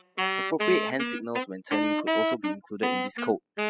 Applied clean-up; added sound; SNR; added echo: classical method spectral subtraction.